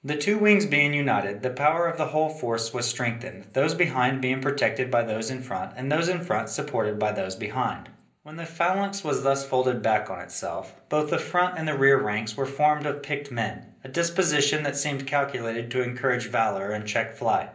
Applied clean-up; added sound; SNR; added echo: none; none; none; reverberation time 0.5 s.